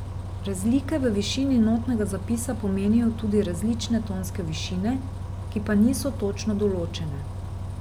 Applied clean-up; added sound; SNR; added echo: none; Bus; 7 dB; none.